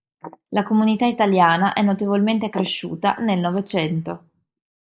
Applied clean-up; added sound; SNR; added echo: neural mask model Resemble Enhance denoiser.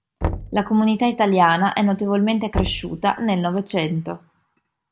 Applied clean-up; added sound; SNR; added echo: none; Knock; 11 dB; none.